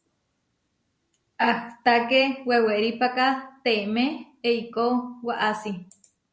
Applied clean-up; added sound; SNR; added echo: none; none; none; none.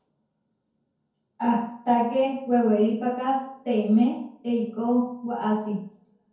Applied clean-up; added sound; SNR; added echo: none; none; none; reverberation time 0.6 s.